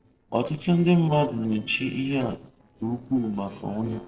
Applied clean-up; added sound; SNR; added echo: neural separator model SepFormer DNS4.